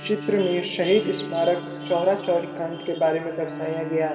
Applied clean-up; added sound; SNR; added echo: none; Bowed string instrument; 12 dB; reverberation time 2.0 s.